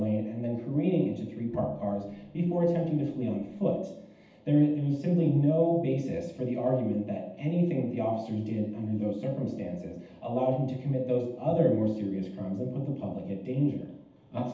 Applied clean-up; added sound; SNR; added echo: none; Bowed string instrument; 17 dB; reverberation time 0.8 s.